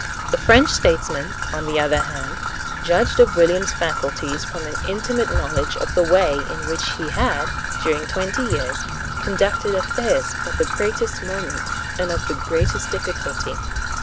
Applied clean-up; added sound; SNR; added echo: none; Trickle, dribble / Traffic noise, roadway noise; 3 dB; none.